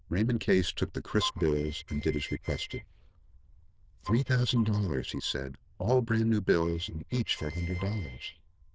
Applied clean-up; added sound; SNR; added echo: neural diffusion model UNIVERSE++.